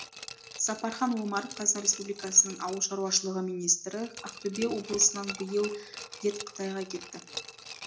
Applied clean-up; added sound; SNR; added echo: none; Glass; 14 dB; reverberation time 0.4 s.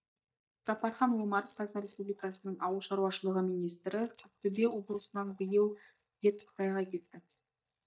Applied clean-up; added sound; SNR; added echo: neural mask model DeepFilterNet 3.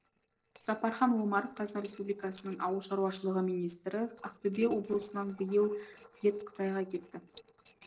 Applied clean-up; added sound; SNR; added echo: neural separator model SepFormer DNS4.